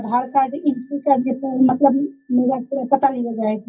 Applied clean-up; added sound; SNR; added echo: classical method WPE with log-MMSE.